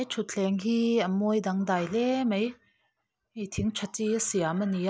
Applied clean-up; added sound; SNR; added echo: none; none; none; none.